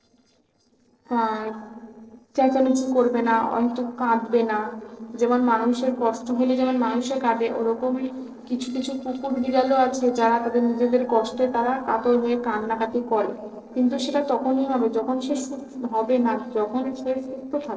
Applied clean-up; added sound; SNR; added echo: neural separator model SepFormer DNS4.